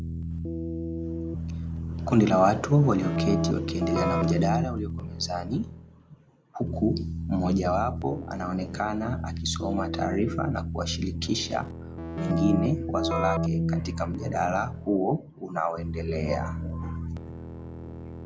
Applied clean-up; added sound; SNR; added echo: none; Keyboard (musical); 3 dB; none.